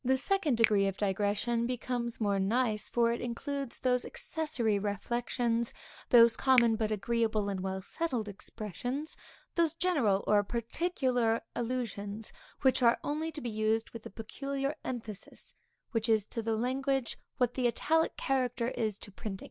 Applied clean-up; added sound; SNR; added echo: none; Finger snapping; 12 dB; none.